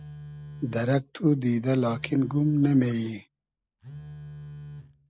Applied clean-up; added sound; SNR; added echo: none; Telephone; 16 dB; none.